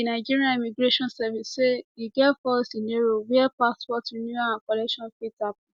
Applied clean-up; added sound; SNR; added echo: none; none; none; none.